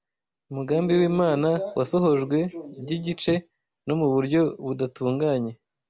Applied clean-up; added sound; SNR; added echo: none; none; none; none.